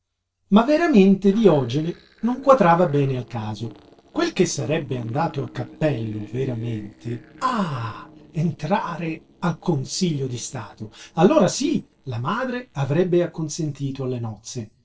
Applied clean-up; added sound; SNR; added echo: neural separator model SepFormer DNS4.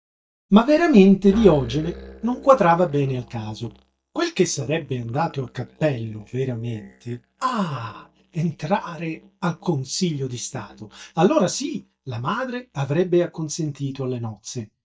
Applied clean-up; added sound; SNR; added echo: neural mask model DeepFilterNet 3.